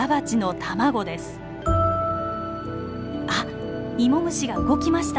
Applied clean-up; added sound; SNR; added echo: none; Engine; 17 dB; none.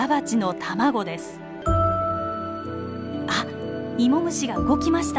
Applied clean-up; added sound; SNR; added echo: none; none; none; none.